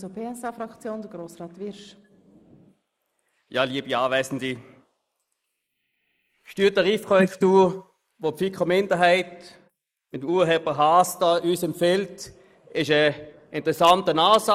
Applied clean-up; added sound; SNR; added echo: neural mask model Resemble Enhance denoiser.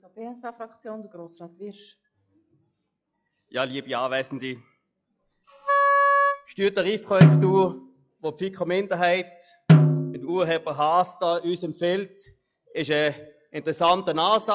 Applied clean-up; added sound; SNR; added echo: classical method log-MMSE.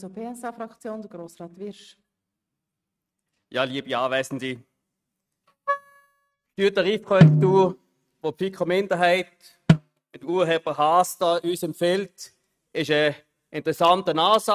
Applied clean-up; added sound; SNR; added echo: neural mask model RNNoise.